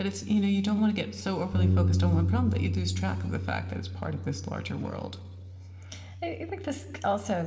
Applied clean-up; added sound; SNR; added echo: none; Bass guitar; 0 dB; reverberation time 1.5 s.